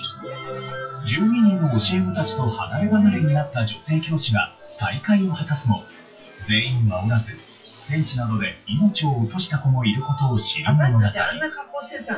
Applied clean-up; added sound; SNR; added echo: classical method WPE with log-MMSE.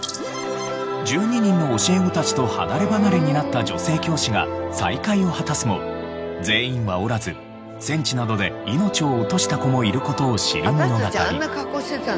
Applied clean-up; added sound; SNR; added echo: none; none; none; none.